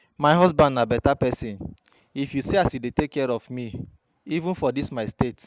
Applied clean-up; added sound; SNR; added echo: none; none; none; none.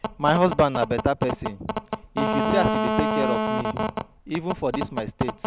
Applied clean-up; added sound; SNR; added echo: none; Telephone; 2 dB; none.